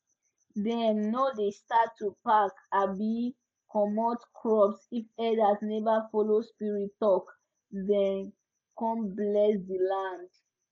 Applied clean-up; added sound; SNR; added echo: none; none; none; none.